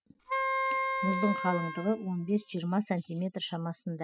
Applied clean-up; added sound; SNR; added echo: classical method spectral subtraction.